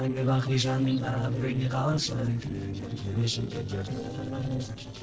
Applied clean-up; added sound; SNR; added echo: neural separator model SepFormer DNS4.